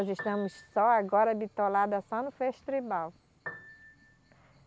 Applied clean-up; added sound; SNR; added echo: none; Piano; 17 dB; none.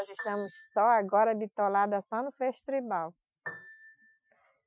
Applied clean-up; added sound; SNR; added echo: classical method Wiener filter.